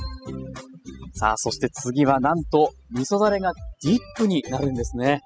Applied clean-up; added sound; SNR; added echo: classical method spectral subtraction.